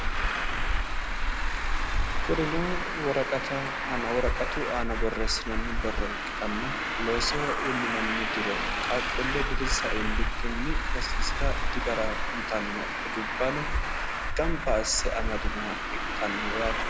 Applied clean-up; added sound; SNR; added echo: none; Traffic noise, roadway noise; -5 dB; none.